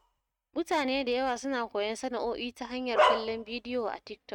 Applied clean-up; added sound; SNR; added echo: neural mask model RNNoise.